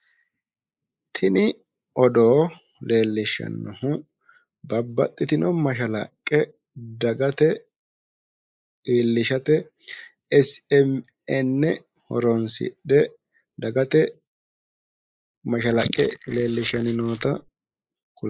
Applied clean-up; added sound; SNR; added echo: neural mask model Resemble Enhance denoiser.